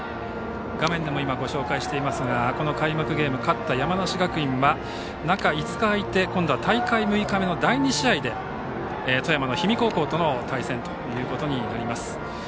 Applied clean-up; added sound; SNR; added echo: none; none; none; none.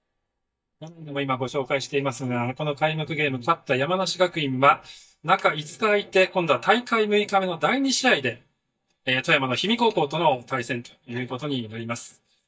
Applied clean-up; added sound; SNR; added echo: neural mask model DeepFilterNet 3.